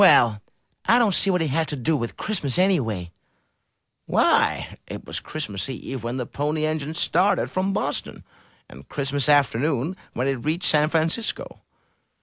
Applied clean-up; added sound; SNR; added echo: none; none; none; none.